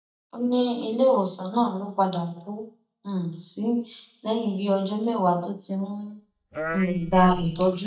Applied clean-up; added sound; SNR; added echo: neural mask model DeepFilterNet 3.